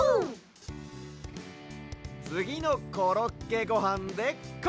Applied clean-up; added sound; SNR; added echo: none; none; none; none.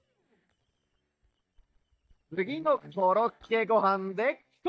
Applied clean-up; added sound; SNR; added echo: neural mask model DeepFilterNet 3.